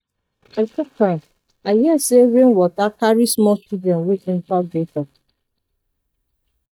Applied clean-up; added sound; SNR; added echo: neural mask model DeepFilterNet 3.